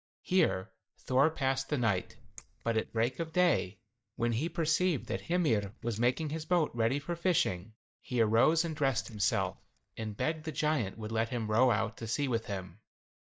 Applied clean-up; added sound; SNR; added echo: neural mask model DeepFilterNet 3.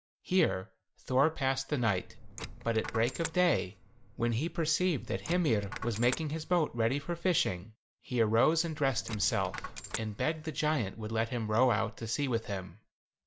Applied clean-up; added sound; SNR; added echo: none; Coin (dropping); 13 dB; none.